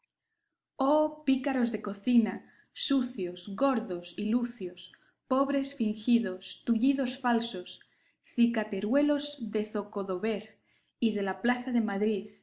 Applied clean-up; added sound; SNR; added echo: none; none; none; none.